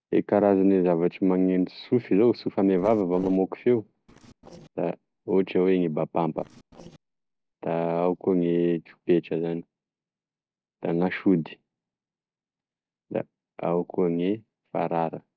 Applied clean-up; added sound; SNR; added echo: neural separator model SepFormer DNS4.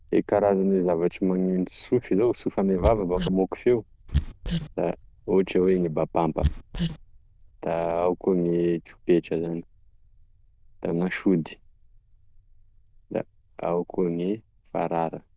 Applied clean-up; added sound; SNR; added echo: neural diffusion model UNIVERSE++.